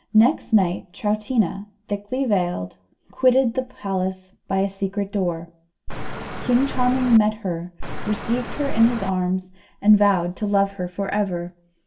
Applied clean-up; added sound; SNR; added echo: none; Cricket; -3 dB; reverberation time 0.2 s.